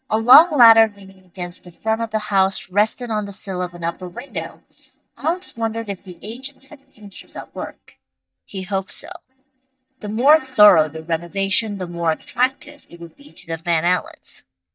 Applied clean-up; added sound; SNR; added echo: neural mask model DeepFilterNet 3.